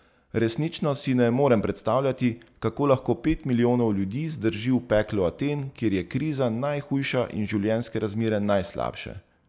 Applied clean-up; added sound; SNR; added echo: none; none; none; none.